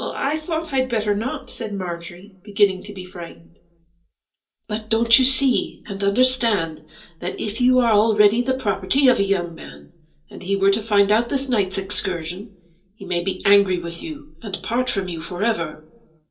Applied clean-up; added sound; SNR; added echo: none; none; none; reverberation time 0.3 s.